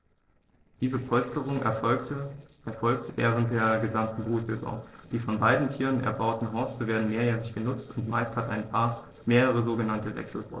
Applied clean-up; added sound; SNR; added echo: neural separator model SepFormer DNS4.